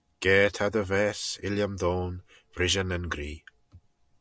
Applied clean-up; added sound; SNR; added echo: none; none; none; none.